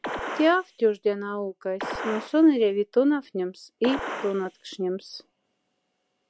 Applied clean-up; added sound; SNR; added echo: none; Gunshot, gunfire; 11 dB; none.